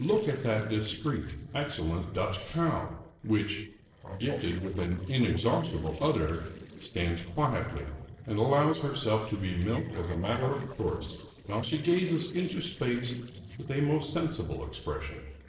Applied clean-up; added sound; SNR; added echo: neural separator model SepFormer DNS4.